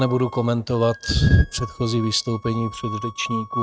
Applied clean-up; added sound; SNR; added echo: neural mask model RNNoise.